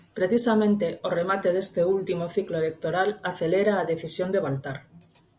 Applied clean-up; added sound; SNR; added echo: none; none; none; none.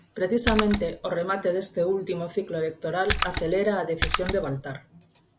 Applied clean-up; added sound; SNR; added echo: none; Splash, splatter; 0 dB; none.